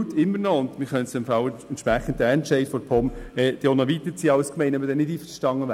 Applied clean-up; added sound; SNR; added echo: none; Bass drum; 14 dB; none.